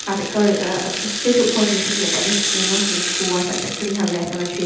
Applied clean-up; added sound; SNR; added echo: none; Rattle (instrument); 2 dB; reverberation time 0.8 s.